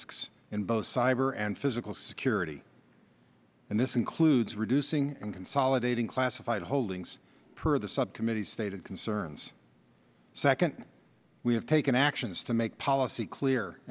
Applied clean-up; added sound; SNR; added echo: none; none; none; none.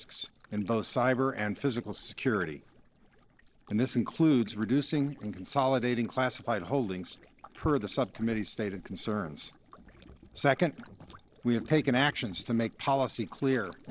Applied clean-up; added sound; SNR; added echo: neural separator model SepFormer DNS4.